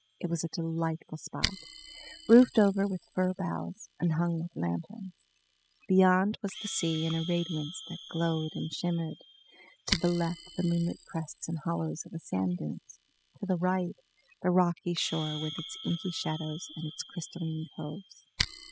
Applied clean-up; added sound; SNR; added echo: classical method spectral subtraction.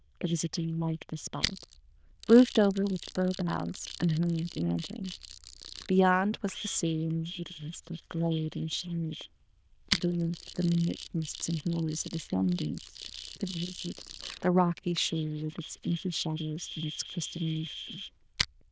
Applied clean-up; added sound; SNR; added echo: neural diffusion model UNIVERSE++.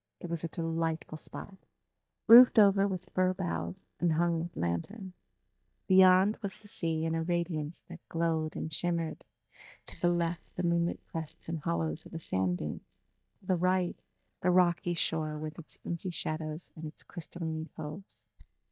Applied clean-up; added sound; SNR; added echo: neural mask model DeepFilterNet 3.